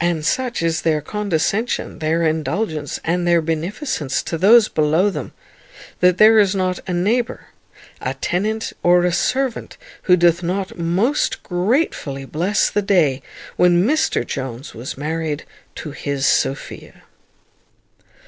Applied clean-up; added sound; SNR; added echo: none; none; none; none.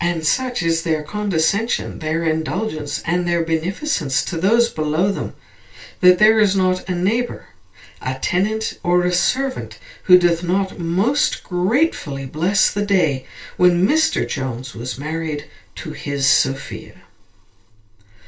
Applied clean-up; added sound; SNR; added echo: none; none; none; reverberation time 0.2 s.